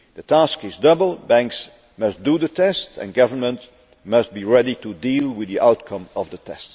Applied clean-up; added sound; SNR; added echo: none; none; none; none.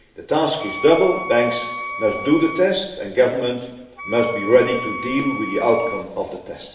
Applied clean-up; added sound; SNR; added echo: none; Wind instrument, woodwind instrument; 10 dB; reverberation time 0.9 s.